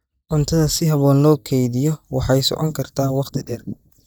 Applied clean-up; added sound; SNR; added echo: neural mask model DeepFilterNet 3.